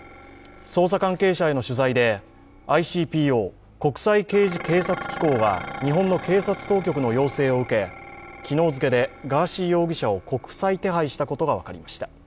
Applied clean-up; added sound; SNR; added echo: none; Dishes, pots, and pans; 16 dB; none.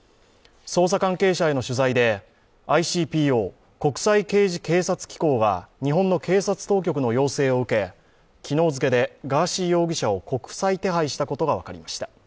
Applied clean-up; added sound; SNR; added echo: none; none; none; none.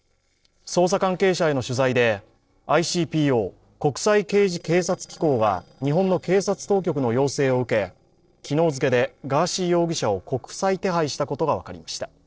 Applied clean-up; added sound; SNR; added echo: neural separator model SepFormer DNS4.